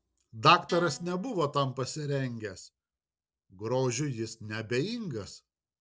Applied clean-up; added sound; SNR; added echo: neural separator model SepFormer DNS4.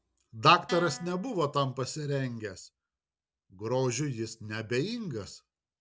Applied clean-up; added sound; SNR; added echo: none; Guitar; 13 dB; none.